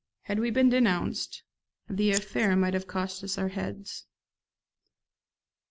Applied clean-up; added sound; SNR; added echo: none; Scissors; 8 dB; none.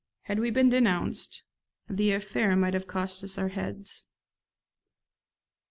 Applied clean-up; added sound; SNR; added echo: none; none; none; none.